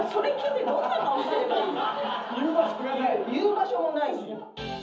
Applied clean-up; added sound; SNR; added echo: none; none; none; reverberation time 0.7 s.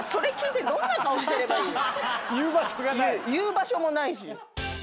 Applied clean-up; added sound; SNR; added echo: none; none; none; none.